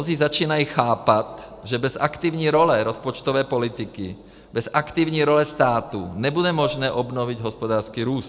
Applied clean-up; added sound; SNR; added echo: none; Dishes, pots, and pans; 11 dB; none.